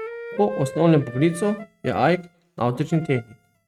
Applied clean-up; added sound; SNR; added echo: neural mask model RNNoise.